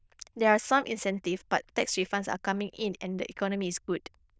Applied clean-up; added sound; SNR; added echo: neural diffusion model UNIVERSE++.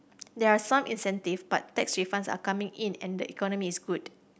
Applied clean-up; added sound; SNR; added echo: none; none; none; none.